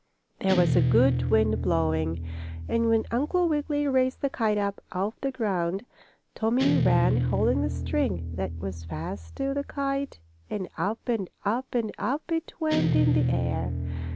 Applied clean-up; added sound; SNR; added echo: none; Guitar; 3 dB; none.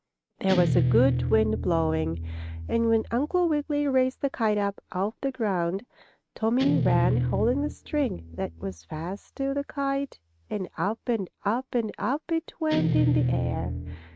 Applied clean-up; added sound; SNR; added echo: neural mask model RNNoise.